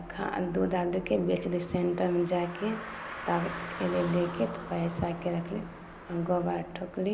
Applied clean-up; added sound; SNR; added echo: none; Car; 13 dB; none.